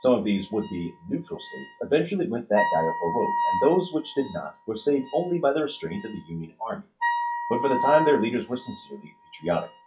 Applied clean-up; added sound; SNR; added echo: classical method log-MMSE.